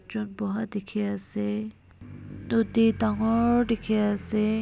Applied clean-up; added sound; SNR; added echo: none; none; none; none.